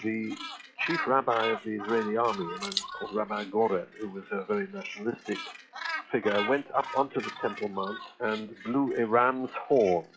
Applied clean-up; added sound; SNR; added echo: classical method log-MMSE.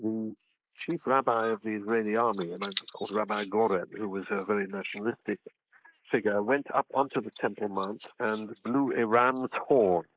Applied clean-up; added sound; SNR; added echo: neural mask model Resemble Enhance denoiser.